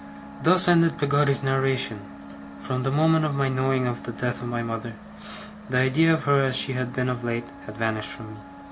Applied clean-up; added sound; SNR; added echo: none; Wind instrument, woodwind instrument; 19 dB; none.